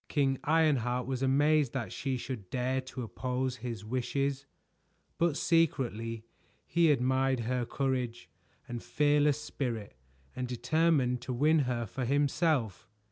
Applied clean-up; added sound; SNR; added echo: none; none; none; none.